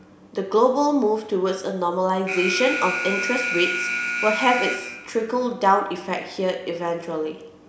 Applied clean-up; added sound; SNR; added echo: none; Alarm; 7 dB; none.